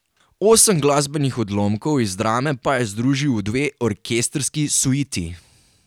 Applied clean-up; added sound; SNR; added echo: none; none; none; none.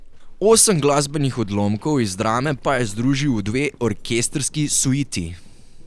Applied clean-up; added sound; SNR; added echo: none; Livestock, farm animals, working animals; 16 dB; none.